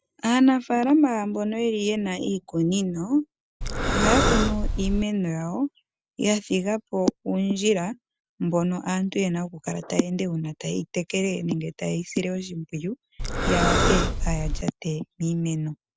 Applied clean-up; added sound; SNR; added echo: none; Breathing; -3 dB; none.